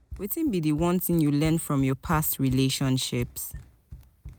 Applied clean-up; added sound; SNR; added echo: none; Run; 17 dB; none.